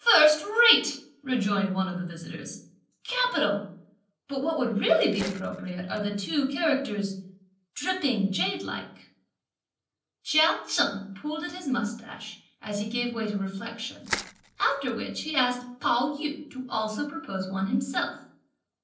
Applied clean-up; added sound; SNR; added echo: neural separator model SepFormer DNS4.